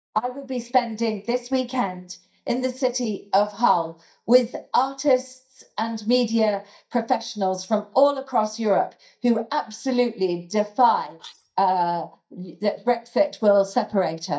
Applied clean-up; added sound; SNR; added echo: neural mask model DeepFilterNet 3.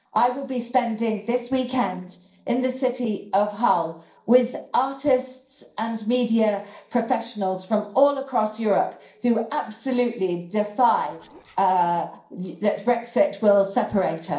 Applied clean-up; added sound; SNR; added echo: neural separator model SepFormer DNS4.